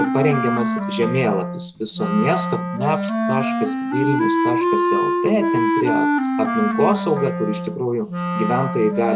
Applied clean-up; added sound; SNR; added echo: none; Wind instrument, woodwind instrument; -1 dB; none.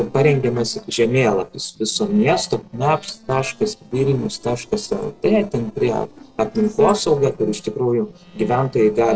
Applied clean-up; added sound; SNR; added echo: neural separator model SepFormer DNS4.